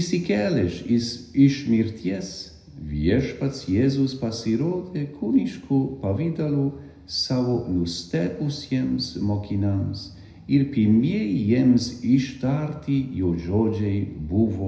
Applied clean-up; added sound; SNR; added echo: none; none; none; reverberation time 0.8 s.